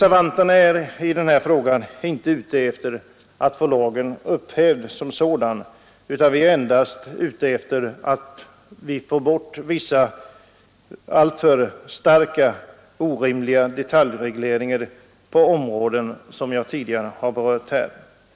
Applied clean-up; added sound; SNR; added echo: none; none; none; none.